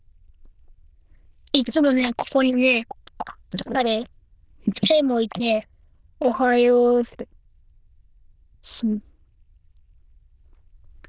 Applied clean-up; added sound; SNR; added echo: neural diffusion model UNIVERSE++.